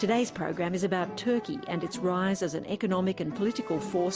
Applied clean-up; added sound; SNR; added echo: none; none; none; none.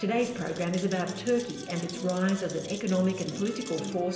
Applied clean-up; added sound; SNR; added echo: none; Rattle; 16 dB; reverberation time 0.9 s.